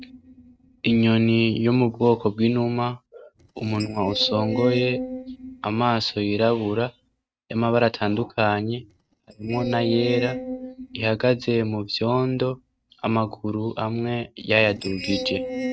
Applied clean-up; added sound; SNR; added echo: neural mask model RNNoise.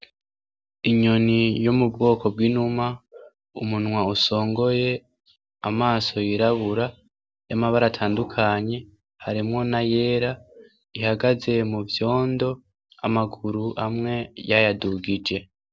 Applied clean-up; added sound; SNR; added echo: none; none; none; none.